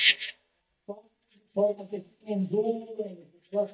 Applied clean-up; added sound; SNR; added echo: neural mask model DeepFilterNet 3.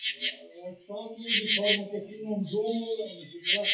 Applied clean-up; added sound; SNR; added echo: classical method WPE with log-MMSE.